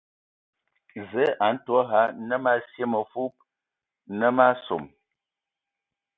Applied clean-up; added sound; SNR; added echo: none; none; none; none.